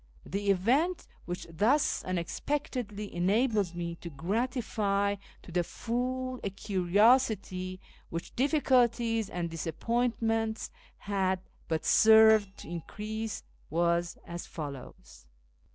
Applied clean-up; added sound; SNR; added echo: neural separator model SepFormer DNS4.